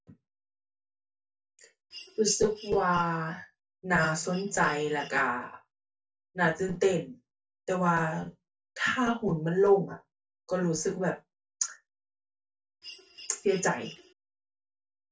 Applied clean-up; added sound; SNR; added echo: neural separator model SepFormer DNS4.